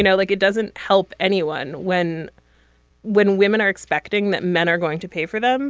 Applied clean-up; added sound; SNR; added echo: none; none; none; none.